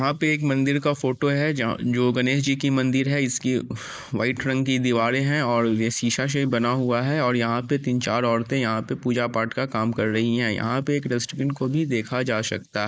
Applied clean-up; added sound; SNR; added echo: neural mask model Resemble Enhance denoiser.